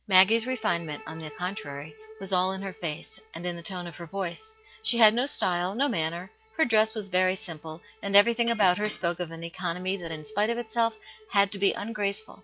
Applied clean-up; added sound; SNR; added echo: classical method log-MMSE.